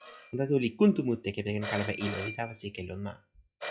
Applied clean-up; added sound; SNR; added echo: classical method log-MMSE.